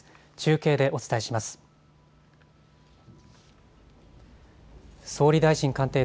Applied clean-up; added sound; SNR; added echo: none; none; none; none.